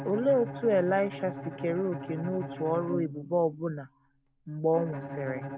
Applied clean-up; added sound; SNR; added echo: none; Bowed string instrument; 10 dB; none.